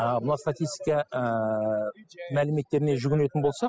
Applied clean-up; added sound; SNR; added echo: classical method spectral subtraction.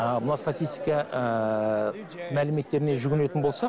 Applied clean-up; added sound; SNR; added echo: none; Chatter; 13 dB; none.